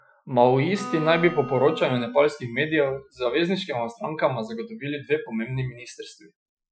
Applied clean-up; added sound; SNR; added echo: classical method Wiener filter.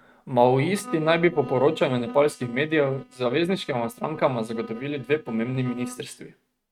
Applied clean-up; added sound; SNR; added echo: neural mask model RNNoise.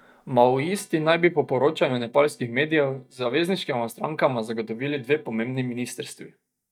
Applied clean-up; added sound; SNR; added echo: neural mask model DeepFilterNet 3.